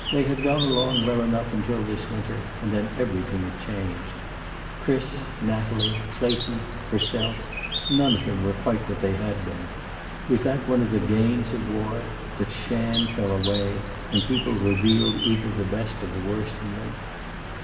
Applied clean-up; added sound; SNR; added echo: none; Bird; 6 dB; reverberation time 2.4 s.